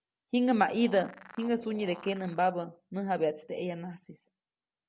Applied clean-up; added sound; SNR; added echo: none; Animal; 18 dB; none.